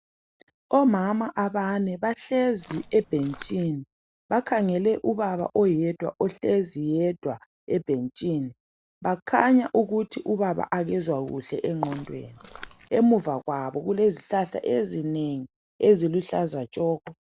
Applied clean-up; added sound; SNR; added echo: none; Walk, footsteps; 19 dB; none.